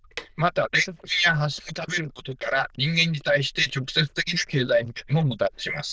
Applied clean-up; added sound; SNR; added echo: neural diffusion model UNIVERSE++.